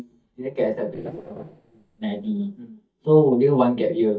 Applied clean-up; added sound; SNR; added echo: neural mask model DeepFilterNet 3.